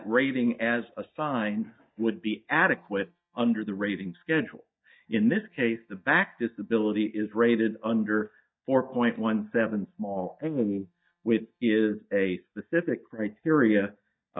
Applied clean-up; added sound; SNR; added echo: neural mask model DeepFilterNet 3.